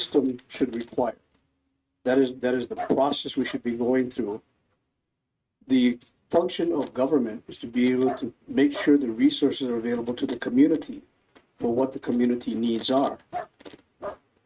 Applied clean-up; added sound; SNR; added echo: neural mask model RNNoise.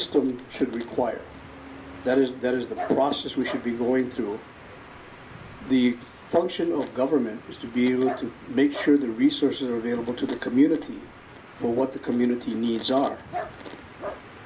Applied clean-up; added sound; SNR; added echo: none; Dog; 17 dB; none.